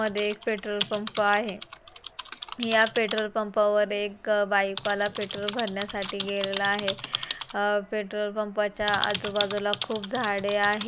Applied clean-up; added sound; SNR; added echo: none; Typing; 8 dB; none.